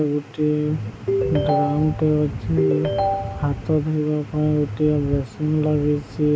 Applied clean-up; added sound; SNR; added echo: none; Ringtone; 3 dB; none.